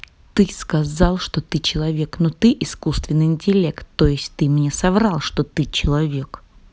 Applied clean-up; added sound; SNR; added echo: none; none; none; none.